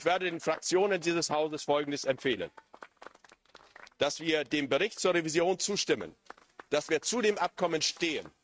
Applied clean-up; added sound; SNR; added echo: neural mask model RNNoise.